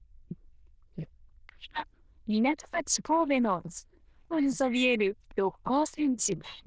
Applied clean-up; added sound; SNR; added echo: neural diffusion model UNIVERSE++.